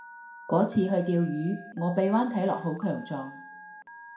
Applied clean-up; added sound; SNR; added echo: none; Telephone; 18 dB; reverberation time 0.5 s.